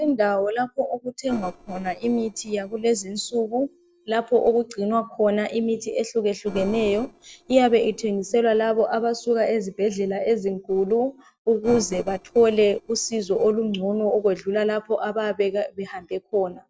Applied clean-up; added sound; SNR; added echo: neural separator model SepFormer DNS4.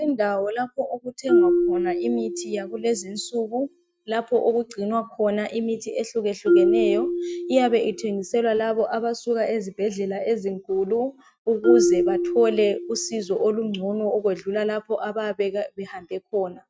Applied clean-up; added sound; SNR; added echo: neural mask model RNNoise.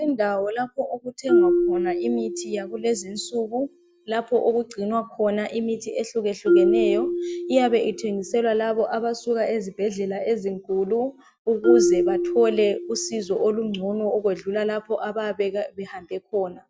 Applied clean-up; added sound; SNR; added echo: none; Marimba, xylophone; 3 dB; none.